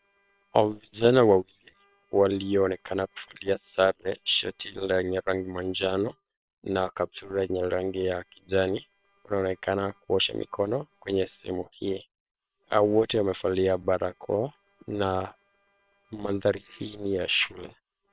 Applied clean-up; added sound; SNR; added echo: neural separator model SepFormer WHAM!.